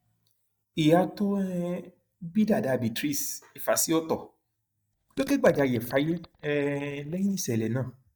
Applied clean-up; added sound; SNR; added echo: neural mask model DeepFilterNet 3.